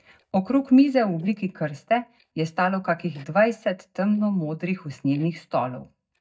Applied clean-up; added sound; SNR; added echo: neural mask model DeepFilterNet 3.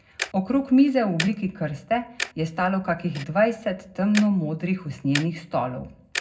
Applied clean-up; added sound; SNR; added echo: none; Tick-tock; 13 dB; reverberation time 0.3 s.